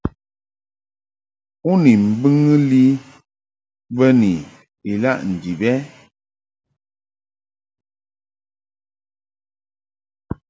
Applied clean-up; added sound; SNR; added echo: none; none; none; none.